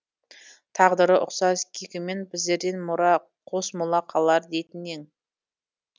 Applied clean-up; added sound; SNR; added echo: none; none; none; none.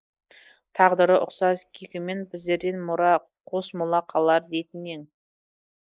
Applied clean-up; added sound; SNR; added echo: neural mask model Resemble Enhance denoiser.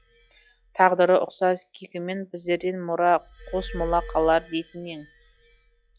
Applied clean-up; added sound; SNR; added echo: classical method log-MMSE.